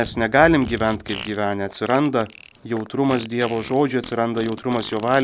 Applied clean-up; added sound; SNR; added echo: none; Fart; 17 dB; none.